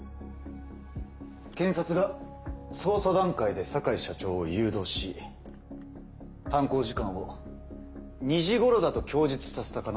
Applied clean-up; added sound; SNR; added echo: none; none; none; none.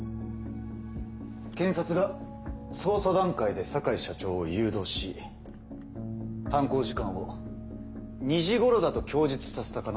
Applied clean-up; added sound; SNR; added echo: none; Bass guitar; 12 dB; none.